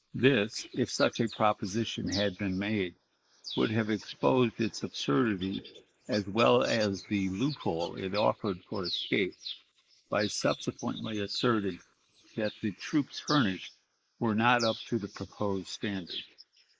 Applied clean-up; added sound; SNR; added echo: neural mask model Resemble Enhance denoiser.